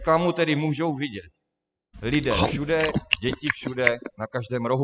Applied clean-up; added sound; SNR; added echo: classical method spectral subtraction.